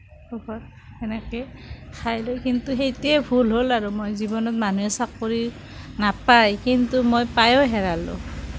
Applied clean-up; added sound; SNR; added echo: none; none; none; none.